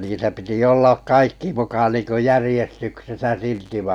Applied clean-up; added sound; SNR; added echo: none; none; none; none.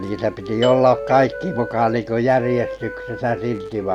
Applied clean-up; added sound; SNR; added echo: none; Doorbell + Wind instrument, woodwind instrument; 10 dB; none.